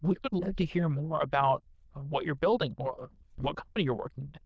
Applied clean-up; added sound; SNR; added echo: neural diffusion model UNIVERSE++.